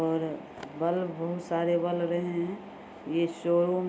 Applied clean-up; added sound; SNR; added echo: none; none; none; none.